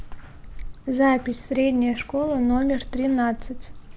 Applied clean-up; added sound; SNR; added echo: none; Bathtub (filling or washing); 13 dB; none.